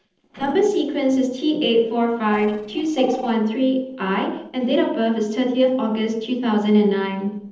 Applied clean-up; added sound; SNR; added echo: neural separator model SepFormer DNS4.